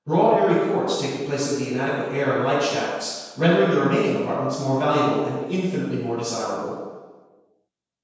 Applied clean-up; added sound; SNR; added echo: none; none; none; reverberation time 1.2 s.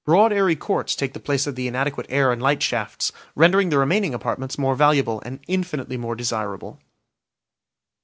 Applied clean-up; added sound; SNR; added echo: none; none; none; none.